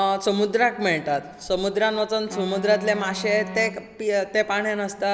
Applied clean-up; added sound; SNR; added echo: none; Wind instrument, woodwind instrument; 13 dB; none.